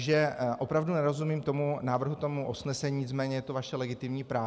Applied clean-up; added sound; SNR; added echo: none; none; none; none.